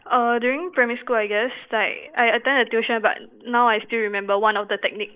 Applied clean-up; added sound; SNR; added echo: neural mask model Resemble Enhance denoiser.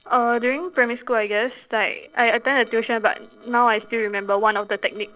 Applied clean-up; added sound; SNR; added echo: neural separator model SepFormer DNS4.